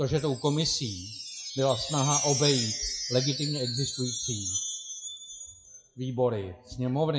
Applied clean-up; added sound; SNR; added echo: classical method WPE with log-MMSE.